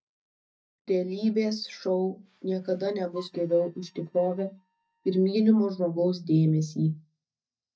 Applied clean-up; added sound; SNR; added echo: neural mask model DeepFilterNet 3.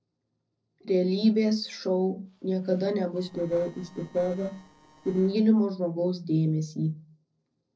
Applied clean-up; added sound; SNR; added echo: neural separator model SepFormer DNS4.